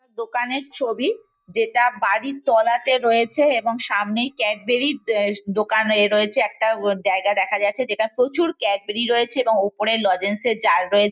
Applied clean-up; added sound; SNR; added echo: neural mask model DeepFilterNet 3.